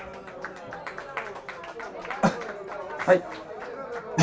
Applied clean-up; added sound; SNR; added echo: none; Applause; 7 dB; reverberation time 0.2 s.